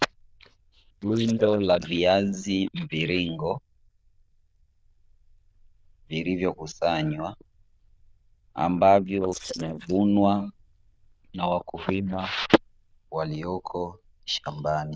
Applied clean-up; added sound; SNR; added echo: neural diffusion model UNIVERSE++.